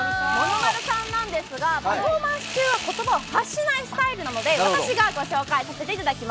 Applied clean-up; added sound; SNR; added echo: none; Sawing; 11 dB; none.